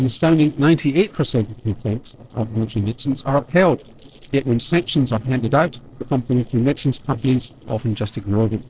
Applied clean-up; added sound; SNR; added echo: neural separator model SepFormer DNS4.